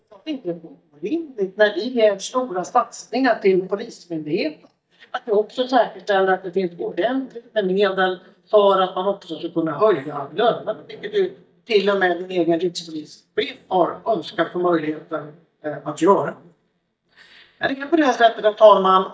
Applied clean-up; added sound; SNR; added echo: neural mask model DeepFilterNet 3.